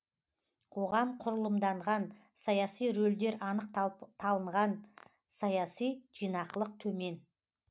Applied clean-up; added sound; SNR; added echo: none; none; none; none.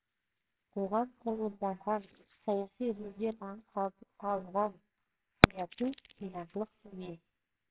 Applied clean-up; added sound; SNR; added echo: neural separator model SepFormer WHAMR!.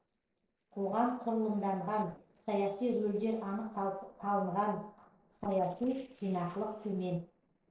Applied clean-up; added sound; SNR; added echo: neural separator model SepFormer DNS4.